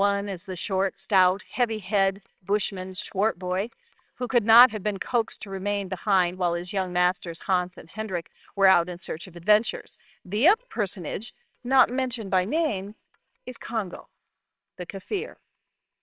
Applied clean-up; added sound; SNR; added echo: neural separator model SepFormer WHAMR!.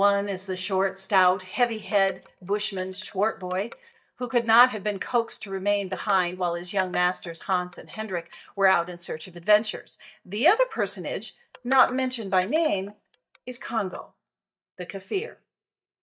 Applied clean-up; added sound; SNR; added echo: neural mask model DeepFilterNet 3.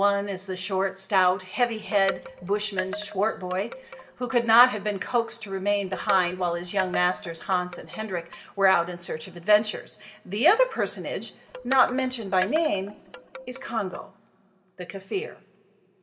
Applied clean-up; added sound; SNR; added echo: none; Wind chime; 12 dB; reverberation time 1.0 s.